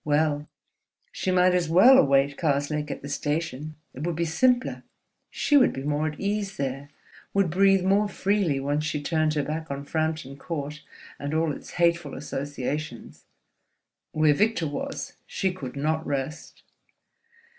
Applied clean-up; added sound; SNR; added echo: none; none; none; none.